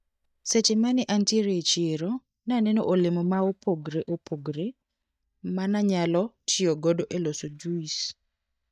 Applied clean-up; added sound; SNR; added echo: neural mask model DeepFilterNet 3.